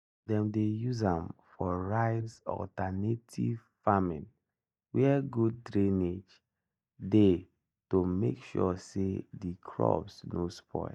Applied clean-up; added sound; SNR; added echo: neural mask model DeepFilterNet 3.